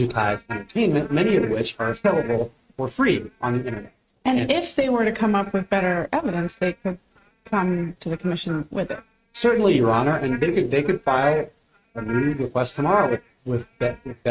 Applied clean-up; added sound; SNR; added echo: neural mask model RNNoise.